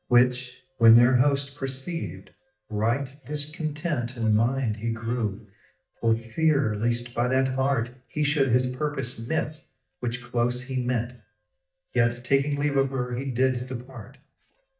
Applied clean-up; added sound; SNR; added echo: neural mask model DeepFilterNet 3.